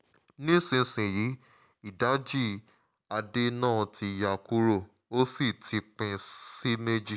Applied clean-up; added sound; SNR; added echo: none; none; none; none.